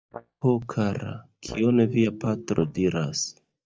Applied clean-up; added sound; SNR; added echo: neural mask model DeepFilterNet 3.